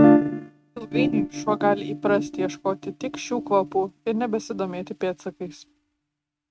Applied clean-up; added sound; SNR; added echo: neural mask model RNNoise.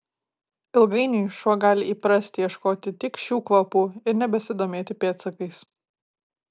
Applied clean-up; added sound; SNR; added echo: none; none; none; none.